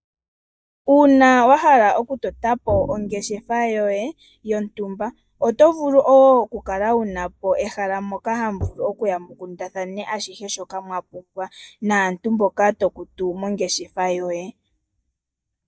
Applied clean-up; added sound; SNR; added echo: neural mask model DeepFilterNet 3.